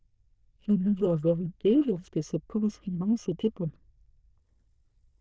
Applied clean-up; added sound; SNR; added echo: neural diffusion model UNIVERSE++.